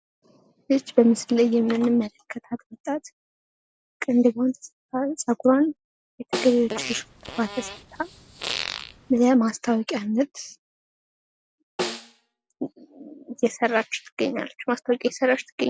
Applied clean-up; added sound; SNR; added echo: none; Snare drum + Fart; 9 dB; none.